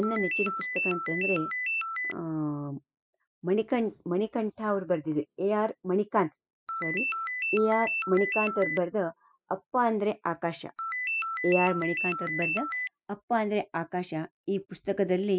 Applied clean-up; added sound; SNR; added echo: classical method spectral subtraction.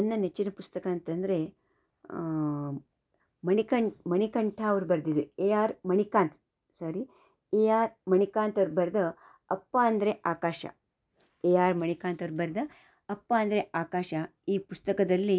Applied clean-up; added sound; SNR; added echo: none; none; none; none.